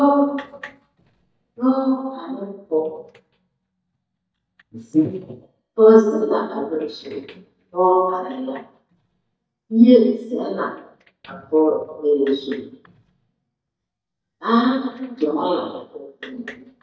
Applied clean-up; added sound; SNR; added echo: neural mask model DeepFilterNet 3.